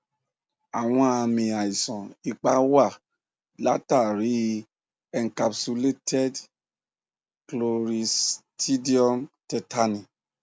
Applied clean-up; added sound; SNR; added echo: none; none; none; none.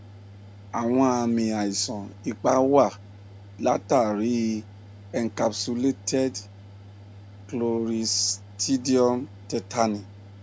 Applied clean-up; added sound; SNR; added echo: none; Mechanical fan; 18 dB; none.